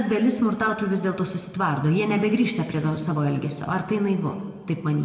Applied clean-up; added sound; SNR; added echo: none; none; none; reverberation time 2.0 s.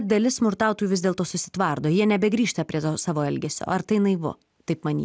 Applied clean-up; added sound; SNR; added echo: none; none; none; none.